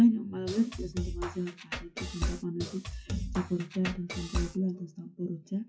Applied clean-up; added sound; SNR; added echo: classical method WPE with log-MMSE.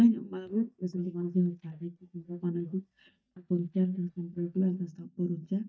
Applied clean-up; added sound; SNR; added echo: neural mask model DeepFilterNet 3.